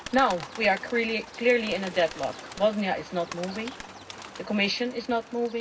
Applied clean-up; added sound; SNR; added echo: none; Bird; 15 dB; reverberation time 0.4 s.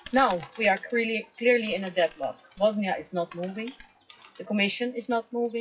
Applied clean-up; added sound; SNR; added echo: classical method WPE with log-MMSE.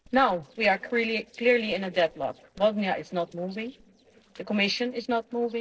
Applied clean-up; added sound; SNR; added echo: neural separator model SepFormer DNS4.